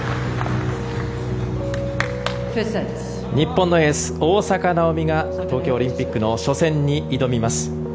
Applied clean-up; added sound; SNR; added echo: none; Piano; 5 dB; none.